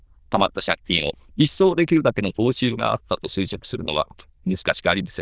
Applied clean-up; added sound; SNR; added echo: neural diffusion model UNIVERSE++.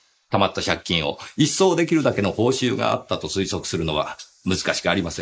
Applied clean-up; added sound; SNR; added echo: neural mask model Resemble Enhance denoiser.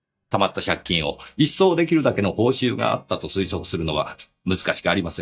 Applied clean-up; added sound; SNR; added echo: neural mask model DeepFilterNet 3.